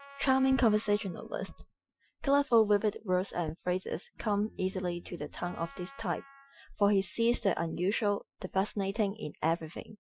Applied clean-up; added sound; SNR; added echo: classical method Wiener filter.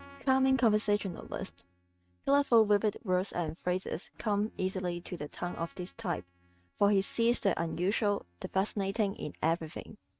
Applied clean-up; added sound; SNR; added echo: neural mask model RNNoise.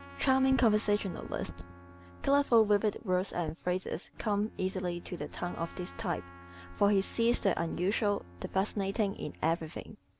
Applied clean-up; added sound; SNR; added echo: none; Trumpet + Bowed string instrument; 20 dB; none.